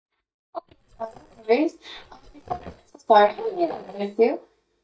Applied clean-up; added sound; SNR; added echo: neural mask model DeepFilterNet 3.